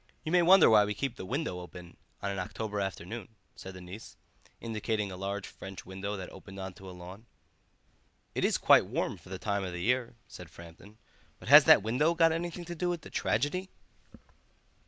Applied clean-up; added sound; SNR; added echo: none; none; none; none.